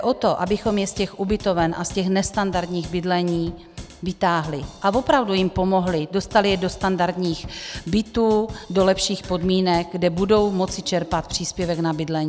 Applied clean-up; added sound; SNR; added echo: none; Drum / Drum kit; 17 dB; none.